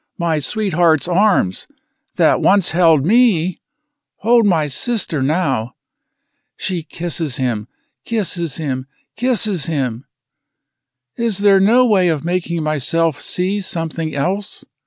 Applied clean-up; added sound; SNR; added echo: none; none; none; none.